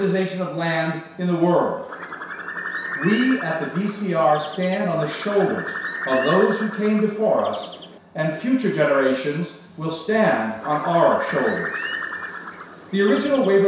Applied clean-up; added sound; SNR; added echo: none; Bird; 10 dB; reverberation time 0.7 s.